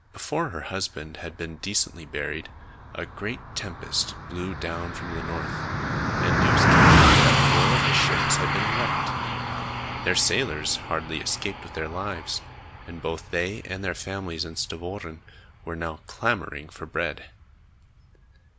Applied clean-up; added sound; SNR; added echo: none; Car passing by; -5 dB; none.